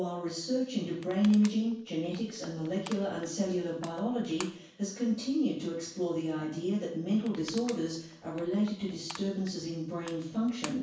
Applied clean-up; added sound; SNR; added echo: none; Crushing; 18 dB; reverberation time 0.7 s.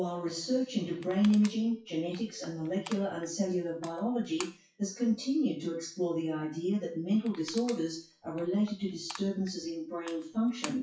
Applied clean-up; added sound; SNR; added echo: classical method WPE with log-MMSE.